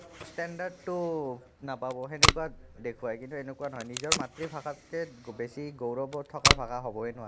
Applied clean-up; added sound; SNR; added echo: none; Packing tape, duct tape; -3 dB; none.